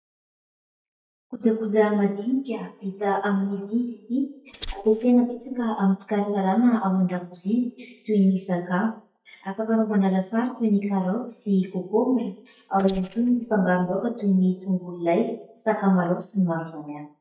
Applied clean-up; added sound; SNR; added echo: neural mask model DeepFilterNet 3.